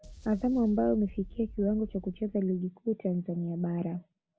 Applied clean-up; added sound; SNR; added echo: none; Boom; 17 dB; none.